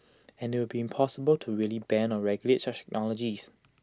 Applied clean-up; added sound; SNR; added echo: none; none; none; none.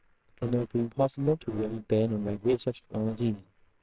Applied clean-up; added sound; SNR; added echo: neural separator model SepFormer WHAMR!.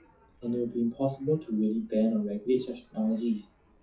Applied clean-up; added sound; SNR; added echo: classical method WPE with log-MMSE.